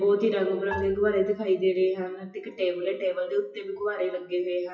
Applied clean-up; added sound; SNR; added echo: classical method WPE with log-MMSE.